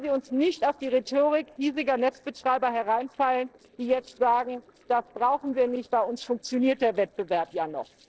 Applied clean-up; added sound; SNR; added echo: neural separator model SepFormer DNS4.